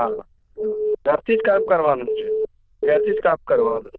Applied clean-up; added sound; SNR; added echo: neural diffusion model UNIVERSE++.